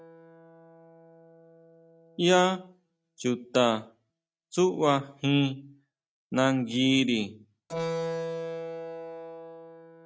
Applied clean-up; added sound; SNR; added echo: neural mask model RNNoise.